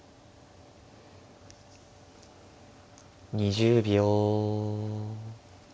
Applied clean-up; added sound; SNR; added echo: none; none; none; none.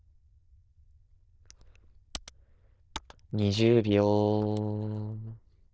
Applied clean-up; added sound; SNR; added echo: neural diffusion model UNIVERSE++.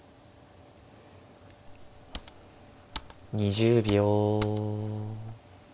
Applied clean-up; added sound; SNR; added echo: none; Computer keyboard; 14 dB; none.